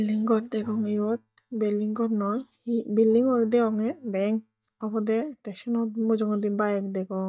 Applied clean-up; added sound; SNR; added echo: neural mask model DeepFilterNet 3.